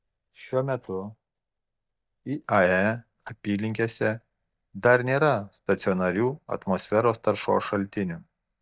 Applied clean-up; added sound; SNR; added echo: neural mask model DeepFilterNet 3.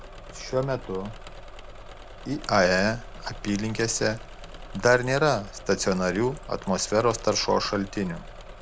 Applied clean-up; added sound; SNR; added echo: none; Engine / Mechanisms; 14 dB; none.